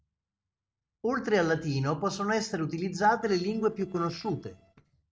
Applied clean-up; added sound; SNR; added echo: neural separator model SepFormer DNS4.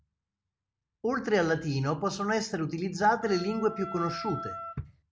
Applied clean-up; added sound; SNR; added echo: none; Wind instrument, woodwind instrument; 10 dB; none.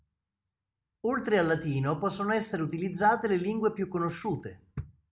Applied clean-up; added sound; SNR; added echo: none; none; none; none.